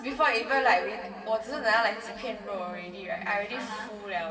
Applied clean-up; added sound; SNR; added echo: none; none; none; reverberation time 2.5 s.